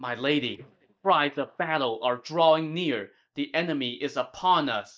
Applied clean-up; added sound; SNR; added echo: neural mask model DeepFilterNet 3.